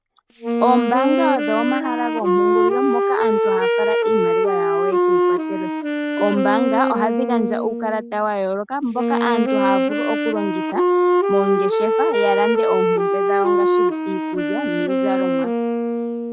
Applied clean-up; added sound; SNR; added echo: none; Wind instrument, woodwind instrument; -4 dB; none.